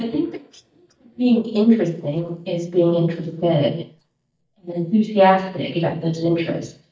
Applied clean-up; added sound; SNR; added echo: neural mask model DeepFilterNet 3.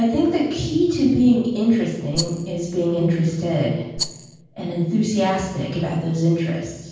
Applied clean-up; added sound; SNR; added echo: none; Rattle; 11 dB; reverberation time 1.2 s.